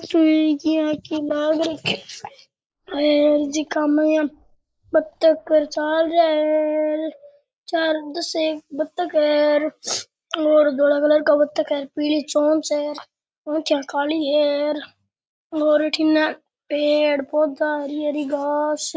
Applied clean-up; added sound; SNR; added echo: neural mask model Resemble Enhance denoiser.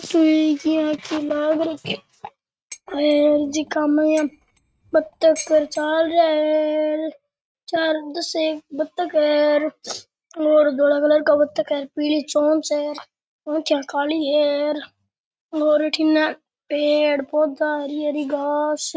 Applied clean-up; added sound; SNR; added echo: neural mask model RNNoise.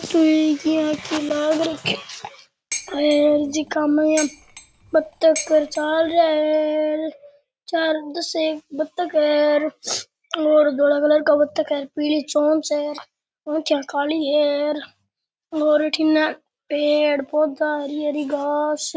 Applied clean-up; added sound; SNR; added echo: none; Dishes, pots, and pans; 13 dB; none.